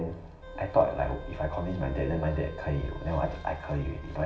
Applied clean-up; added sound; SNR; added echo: none; Wind instrument, woodwind instrument; 18 dB; reverberation time 0.6 s.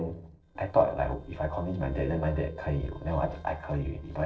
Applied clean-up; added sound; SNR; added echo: neural separator model SepFormer DNS4.